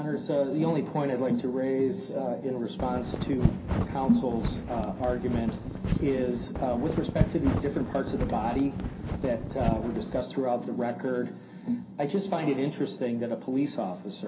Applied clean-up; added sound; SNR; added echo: none; Wind; 3 dB; reverberation time 0.3 s.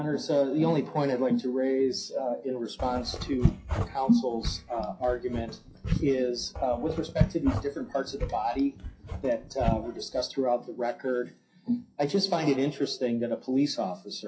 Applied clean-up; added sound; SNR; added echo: classical method WPE with log-MMSE.